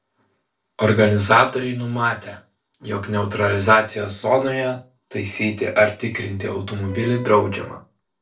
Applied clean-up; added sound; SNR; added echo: neural separator model SepFormer DNS4.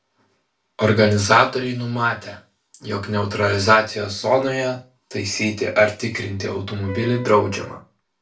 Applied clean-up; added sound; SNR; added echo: none; Wind instrument, woodwind instrument; 15 dB; reverberation time 0.3 s.